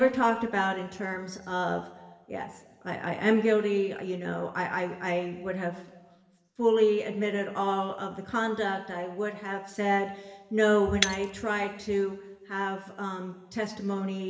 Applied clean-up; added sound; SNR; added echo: none; Shatter; 10 dB; reverberation time 1.2 s.